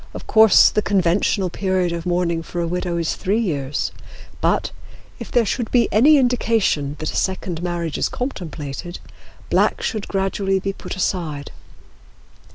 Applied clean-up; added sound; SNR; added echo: none; none; none; none.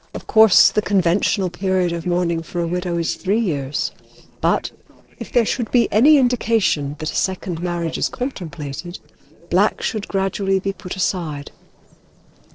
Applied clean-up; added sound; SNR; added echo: neural separator model SepFormer DNS4.